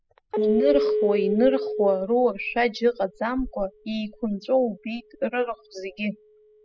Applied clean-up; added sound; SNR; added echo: classical method spectral subtraction.